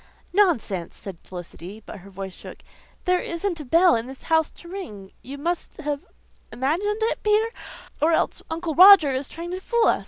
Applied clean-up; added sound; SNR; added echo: none; none; none; none.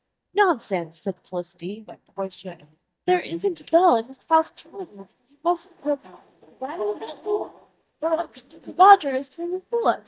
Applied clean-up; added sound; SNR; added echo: neural mask model DeepFilterNet 3.